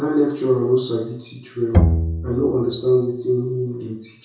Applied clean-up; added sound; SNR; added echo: none; Bowed string instrument; -1 dB; reverberation time 0.6 s.